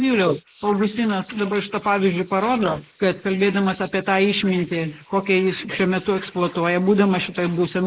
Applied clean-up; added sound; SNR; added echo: neural mask model Resemble Enhance denoiser.